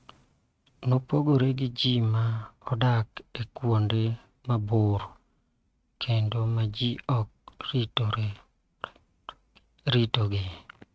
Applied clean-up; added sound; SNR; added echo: neural mask model RNNoise.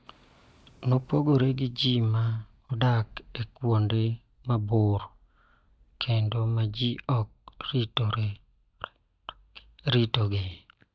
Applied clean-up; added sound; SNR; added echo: neural mask model DeepFilterNet 3.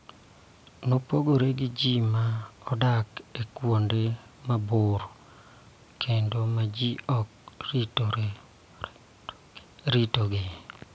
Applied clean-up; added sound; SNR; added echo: none; none; none; none.